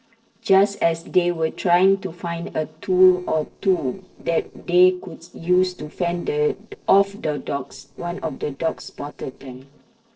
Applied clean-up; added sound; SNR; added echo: neural separator model SepFormer DNS4.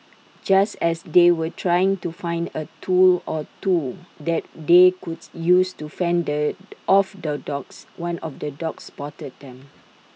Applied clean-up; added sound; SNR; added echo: none; none; none; none.